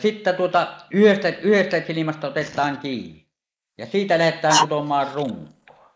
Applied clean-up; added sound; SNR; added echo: neural mask model Resemble Enhance denoiser.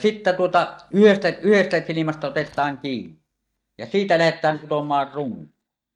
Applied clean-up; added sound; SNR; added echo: neural mask model DeepFilterNet 3.